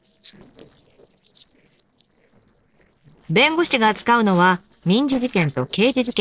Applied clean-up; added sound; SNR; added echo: neural separator model SepFormer DNS4.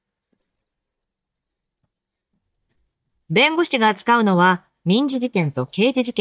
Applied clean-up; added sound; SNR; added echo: neural mask model DeepFilterNet 3.